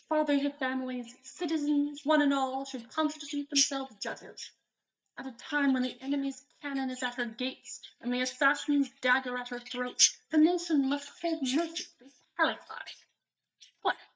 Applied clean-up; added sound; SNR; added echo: neural mask model DeepFilterNet 3.